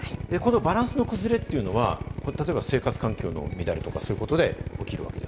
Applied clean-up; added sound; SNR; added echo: none; Drill; 7 dB; none.